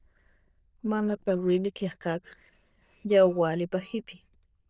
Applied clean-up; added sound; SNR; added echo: neural diffusion model UNIVERSE++.